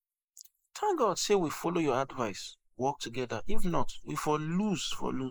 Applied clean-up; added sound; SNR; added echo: neural mask model Resemble Enhance denoiser.